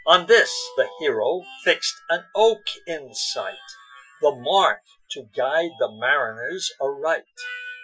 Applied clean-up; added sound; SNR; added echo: classical method Wiener filter.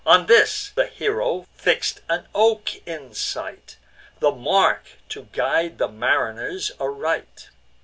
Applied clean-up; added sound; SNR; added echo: none; none; none; none.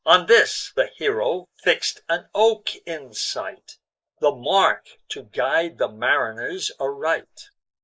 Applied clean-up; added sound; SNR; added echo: neural mask model Resemble Enhance denoiser.